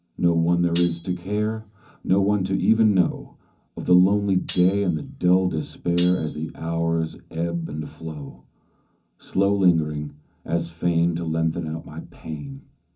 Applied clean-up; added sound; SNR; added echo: none; Cutlery, silverware; 10 dB; reverberation time 0.3 s.